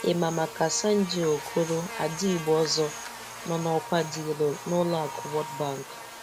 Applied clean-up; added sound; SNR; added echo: none; Buzz; 12 dB; none.